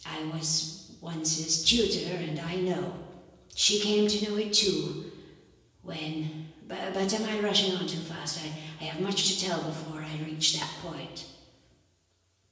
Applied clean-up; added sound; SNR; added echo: none; none; none; reverberation time 1.0 s.